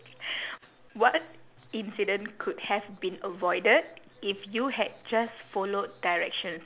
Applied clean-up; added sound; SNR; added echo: none; none; none; none.